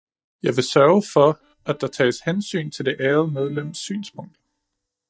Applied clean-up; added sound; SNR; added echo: neural mask model DeepFilterNet 3.